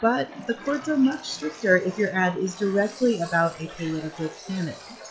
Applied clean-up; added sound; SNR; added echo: classical method log-MMSE.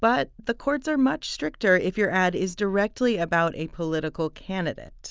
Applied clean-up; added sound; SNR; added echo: none; none; none; none.